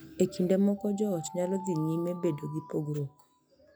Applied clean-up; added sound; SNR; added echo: classical method log-MMSE.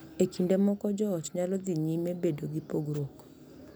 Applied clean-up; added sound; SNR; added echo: none; none; none; none.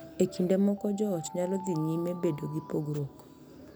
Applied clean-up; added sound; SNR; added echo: none; Alarm; 17 dB; none.